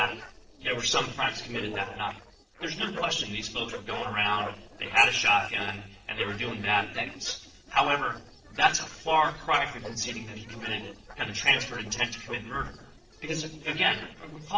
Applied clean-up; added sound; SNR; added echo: neural separator model SepFormer DNS4.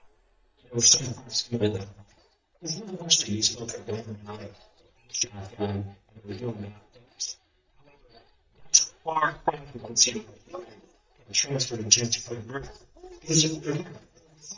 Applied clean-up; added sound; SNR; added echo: neural mask model DeepFilterNet 3.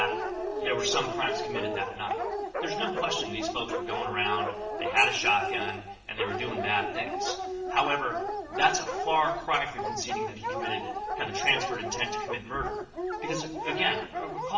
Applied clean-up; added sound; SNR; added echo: none; Dog; 2 dB; reverberation time 1.2 s.